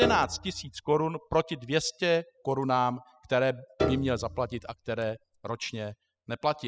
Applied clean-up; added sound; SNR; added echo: classical method spectral subtraction.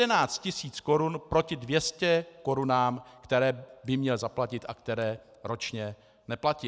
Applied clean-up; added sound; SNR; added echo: none; none; none; none.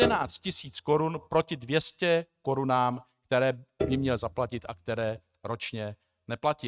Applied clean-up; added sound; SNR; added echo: neural mask model RNNoise.